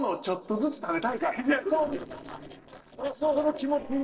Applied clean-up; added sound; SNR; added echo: neural separator model SepFormer DNS4.